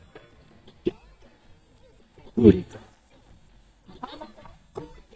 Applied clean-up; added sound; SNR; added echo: neural mask model DeepFilterNet 3.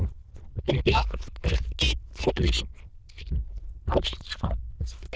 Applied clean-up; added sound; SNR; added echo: neural diffusion model UNIVERSE++.